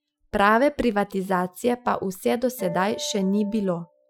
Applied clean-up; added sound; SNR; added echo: classical method Wiener filter.